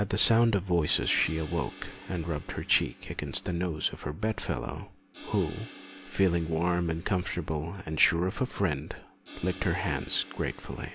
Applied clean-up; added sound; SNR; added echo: none; Crash cymbal; 20 dB; none.